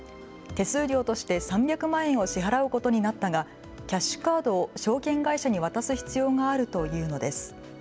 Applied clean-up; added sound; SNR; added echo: none; none; none; none.